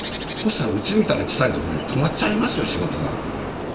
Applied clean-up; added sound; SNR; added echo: none; Bird; 6 dB; reverberation time 1.7 s.